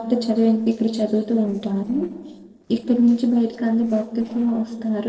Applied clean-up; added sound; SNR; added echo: neural separator model SepFormer DNS4.